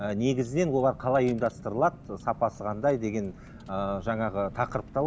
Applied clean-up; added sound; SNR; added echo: none; Car; 17 dB; none.